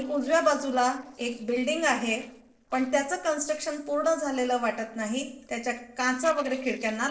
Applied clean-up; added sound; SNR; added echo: neural separator model SepFormer DNS4.